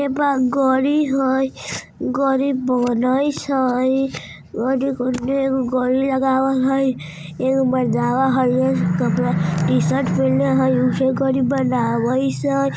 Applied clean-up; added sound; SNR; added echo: none; none; none; none.